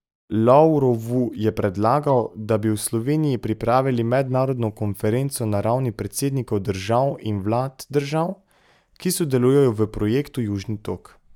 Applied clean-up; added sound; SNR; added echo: neural mask model DeepFilterNet 3.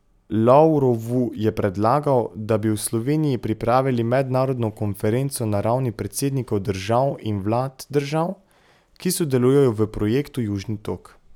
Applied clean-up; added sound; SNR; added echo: none; none; none; none.